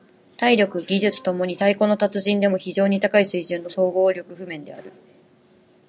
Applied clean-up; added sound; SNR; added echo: none; none; none; none.